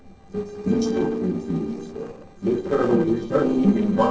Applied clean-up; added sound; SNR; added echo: neural separator model SepFormer DNS4.